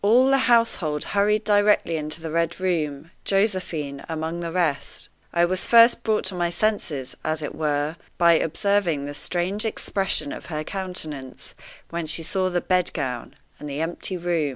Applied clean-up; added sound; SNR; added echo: none; none; none; none.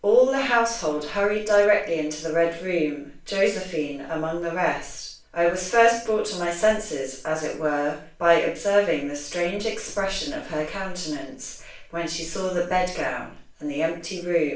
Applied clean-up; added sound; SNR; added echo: none; none; none; reverberation time 0.4 s.